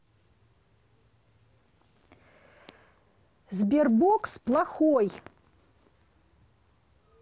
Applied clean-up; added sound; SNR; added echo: none; none; none; none.